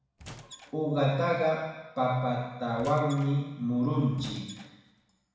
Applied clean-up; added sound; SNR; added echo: none; Squeak / Wood; 20 dB; reverberation time 1.1 s.